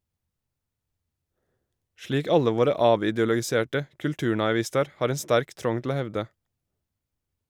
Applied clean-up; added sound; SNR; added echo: none; none; none; none.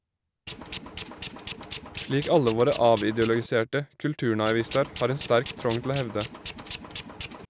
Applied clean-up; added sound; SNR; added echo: none; Tools; 8 dB; none.